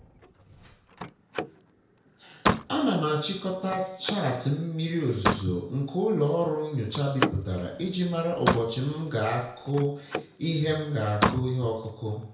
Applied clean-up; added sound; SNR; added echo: none; Slam; 5 dB; reverberation time 0.5 s.